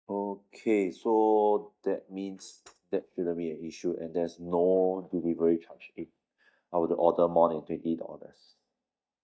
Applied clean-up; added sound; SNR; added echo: neural mask model DeepFilterNet 3.